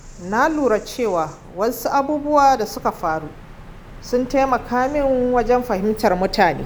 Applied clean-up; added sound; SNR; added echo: none; Bird vocalization, bird call, bird song; 17 dB; none.